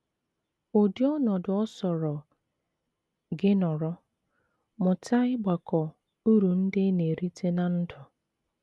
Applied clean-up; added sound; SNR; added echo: none; none; none; none.